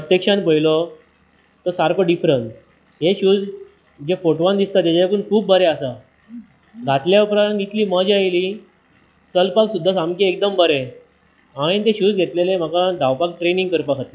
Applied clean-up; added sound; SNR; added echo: classical method log-MMSE.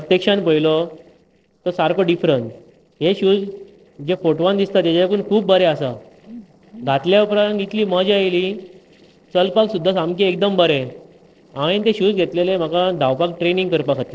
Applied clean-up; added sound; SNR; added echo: neural separator model SepFormer DNS4.